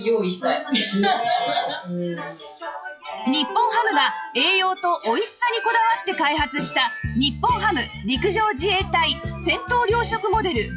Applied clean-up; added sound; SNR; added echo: classical method log-MMSE.